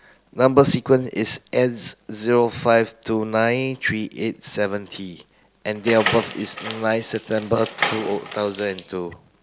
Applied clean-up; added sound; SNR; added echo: none; Door; 8 dB; none.